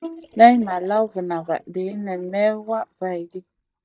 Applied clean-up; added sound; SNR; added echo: neural mask model DeepFilterNet 3.